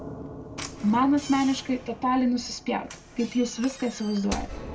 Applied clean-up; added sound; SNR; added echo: none; Knock / Slam; 13 dB; reverberation time 0.2 s.